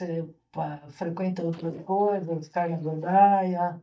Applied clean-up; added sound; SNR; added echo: neural mask model DeepFilterNet 3.